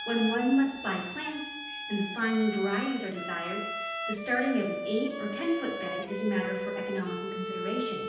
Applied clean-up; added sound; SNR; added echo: none; Bowed string instrument; 6 dB; reverberation time 0.9 s.